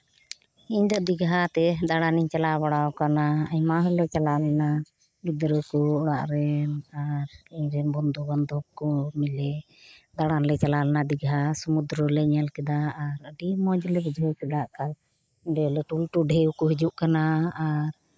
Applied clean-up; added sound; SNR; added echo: neural mask model Resemble Enhance denoiser.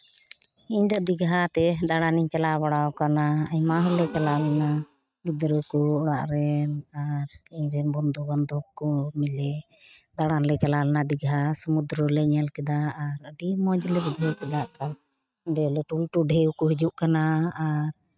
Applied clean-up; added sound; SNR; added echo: neural mask model RNNoise.